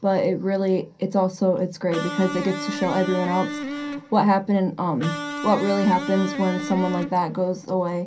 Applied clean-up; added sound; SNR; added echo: none; Electric guitar; 9 dB; reverberation time 0.3 s.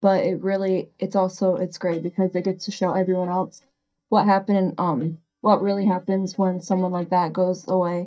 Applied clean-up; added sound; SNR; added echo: neural mask model DeepFilterNet 3.